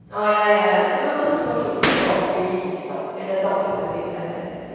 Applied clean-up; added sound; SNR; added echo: none; Boom; 1 dB; reverberation time 2.2 s.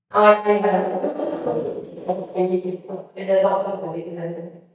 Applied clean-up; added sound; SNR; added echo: neural mask model DeepFilterNet 3.